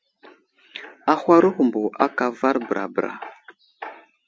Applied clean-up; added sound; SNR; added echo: none; none; none; none.